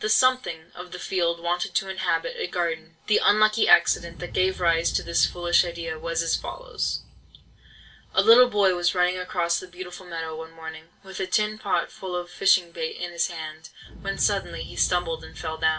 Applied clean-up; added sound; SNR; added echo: none; Explosion; 20 dB; reverberation time 0.2 s.